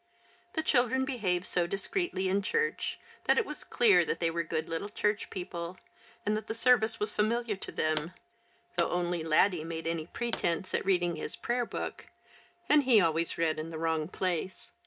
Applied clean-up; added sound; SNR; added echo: none; Explosion; 13 dB; reverberation time 0.3 s.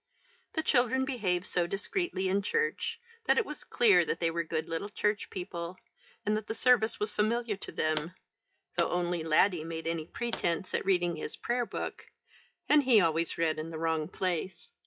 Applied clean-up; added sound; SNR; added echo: classical method WPE with log-MMSE.